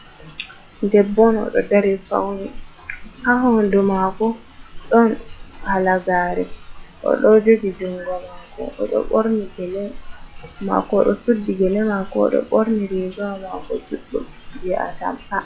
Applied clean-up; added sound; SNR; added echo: classical method log-MMSE.